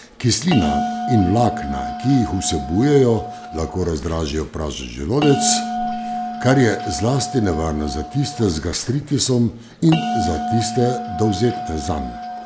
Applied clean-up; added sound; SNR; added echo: none; Bell; 7 dB; none.